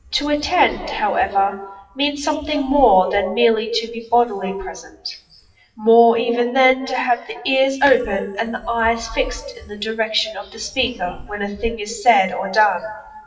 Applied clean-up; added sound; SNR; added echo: classical method WPE with log-MMSE.